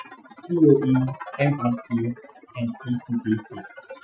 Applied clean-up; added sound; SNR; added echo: classical method Wiener filter.